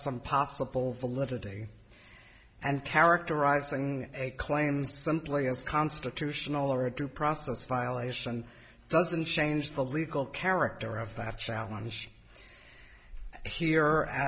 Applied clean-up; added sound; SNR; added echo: none; none; none; none.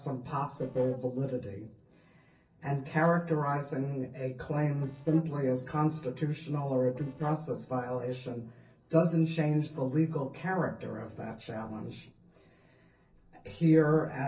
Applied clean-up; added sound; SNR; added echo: neural separator model SepFormer DNS4.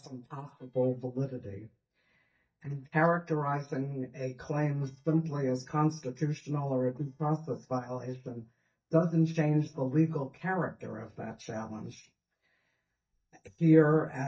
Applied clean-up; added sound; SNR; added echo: neural mask model DeepFilterNet 3.